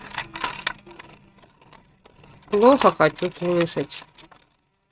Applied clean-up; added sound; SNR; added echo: neural mask model RNNoise.